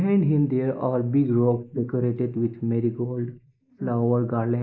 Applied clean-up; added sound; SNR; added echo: neural mask model Resemble Enhance denoiser.